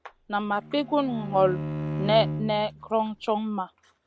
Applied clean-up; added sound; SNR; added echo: none; Bowed string instrument; 7 dB; none.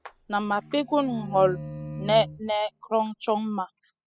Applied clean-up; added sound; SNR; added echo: classical method spectral subtraction.